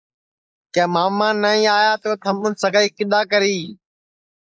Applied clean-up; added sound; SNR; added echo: neural mask model Resemble Enhance denoiser.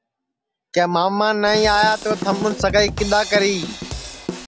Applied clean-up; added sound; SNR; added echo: none; Drum kit; 9 dB; none.